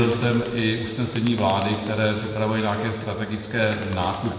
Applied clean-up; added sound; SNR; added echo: none; Bird; 18 dB; reverberation time 1.5 s.